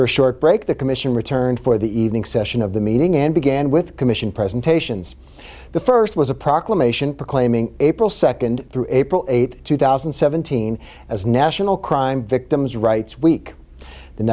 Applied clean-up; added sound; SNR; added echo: none; none; none; none.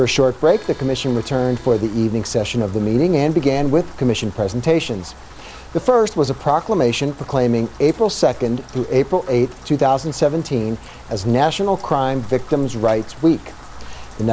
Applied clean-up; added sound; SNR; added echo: none; Rain + Accordion; 17 dB; none.